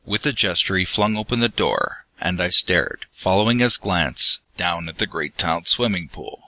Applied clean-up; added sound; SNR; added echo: none; none; none; none.